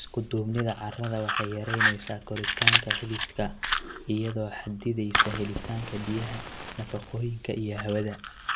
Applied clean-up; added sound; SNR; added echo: none; Fire; -1 dB; none.